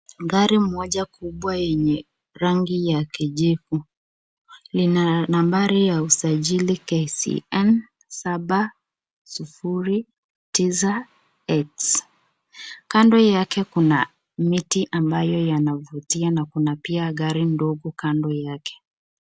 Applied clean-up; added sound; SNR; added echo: none; none; none; none.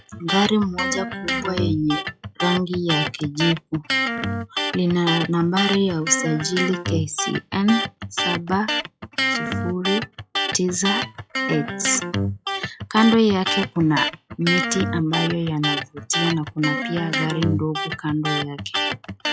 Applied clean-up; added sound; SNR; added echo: classical method log-MMSE.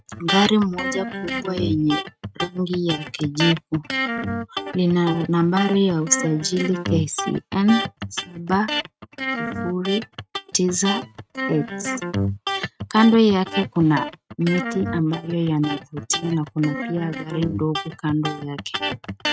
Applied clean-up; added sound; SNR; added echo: neural mask model RNNoise.